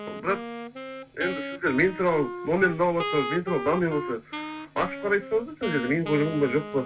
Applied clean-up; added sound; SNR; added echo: none; Wind instrument, woodwind instrument; 9 dB; reverberation time 0.2 s.